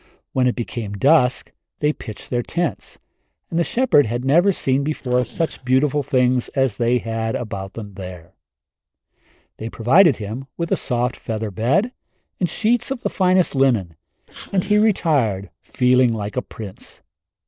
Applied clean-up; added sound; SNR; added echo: neural separator model SepFormer DNS4.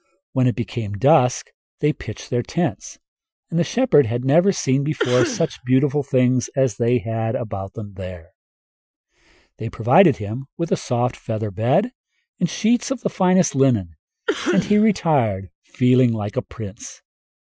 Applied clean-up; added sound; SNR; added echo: classical method Wiener filter.